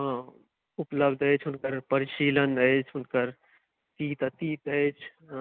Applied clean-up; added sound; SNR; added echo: none; none; none; none.